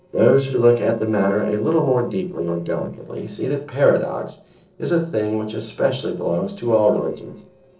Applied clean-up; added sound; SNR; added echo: neural separator model SepFormer DNS4.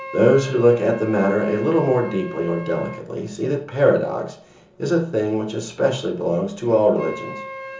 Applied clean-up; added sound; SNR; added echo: none; Wind instrument, woodwind instrument; 17 dB; reverberation time 0.8 s.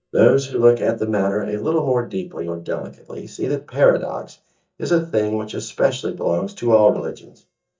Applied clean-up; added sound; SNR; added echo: neural mask model DeepFilterNet 3.